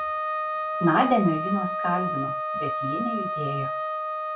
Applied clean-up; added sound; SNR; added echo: none; Wind instrument, woodwind instrument; 1 dB; none.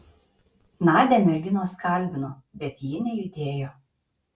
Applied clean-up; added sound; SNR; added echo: none; none; none; none.